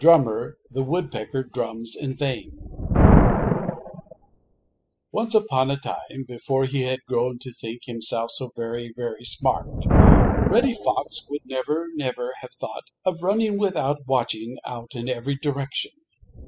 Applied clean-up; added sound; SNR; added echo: classical method spectral subtraction.